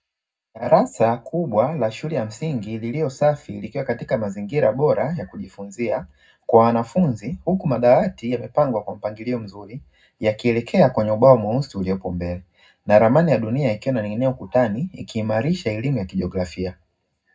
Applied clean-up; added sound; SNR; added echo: none; none; none; reverberation time 0.3 s.